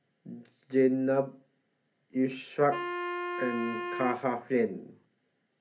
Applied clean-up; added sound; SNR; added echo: none; Wind instrument, woodwind instrument; 6 dB; reverberation time 0.3 s.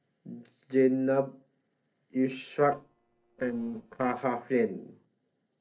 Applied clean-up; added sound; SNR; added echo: neural separator model SepFormer DNS4.